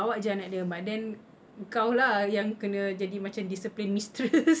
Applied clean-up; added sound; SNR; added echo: none; none; none; none.